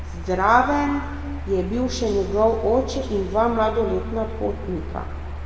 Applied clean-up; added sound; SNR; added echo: none; Mechanical fan; 8 dB; reverberation time 2.0 s.